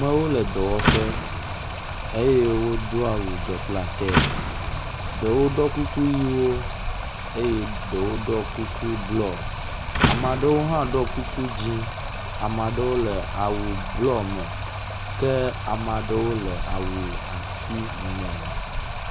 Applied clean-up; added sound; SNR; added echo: none; Stream + Slam; 2 dB; none.